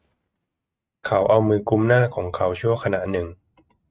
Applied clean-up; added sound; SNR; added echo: neural mask model RNNoise.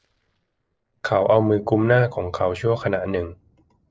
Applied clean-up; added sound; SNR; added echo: neural separator model SepFormer DNS4.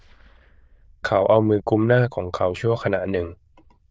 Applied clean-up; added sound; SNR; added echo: neural diffusion model UNIVERSE++.